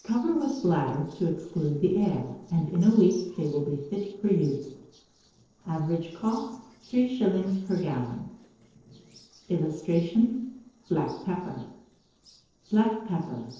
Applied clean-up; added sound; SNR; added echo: neural separator model SepFormer DNS4.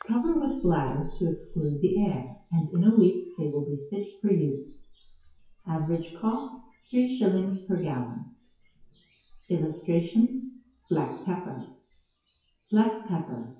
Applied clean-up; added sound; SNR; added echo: classical method WPE with log-MMSE.